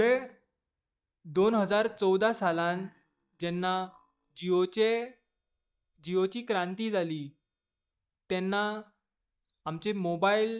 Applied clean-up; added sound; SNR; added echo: neural mask model DeepFilterNet 3.